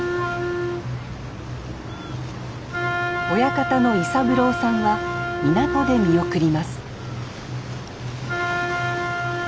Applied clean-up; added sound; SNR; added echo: none; Wind instrument, woodwind instrument; 4 dB; none.